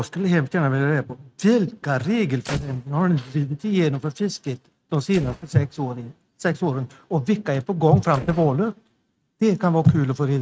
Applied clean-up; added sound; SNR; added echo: neural mask model RNNoise.